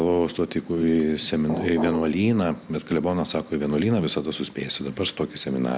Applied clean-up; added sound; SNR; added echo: none; Glass; 9 dB; none.